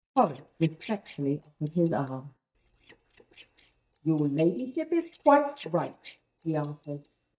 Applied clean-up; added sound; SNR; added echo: neural mask model DeepFilterNet 3.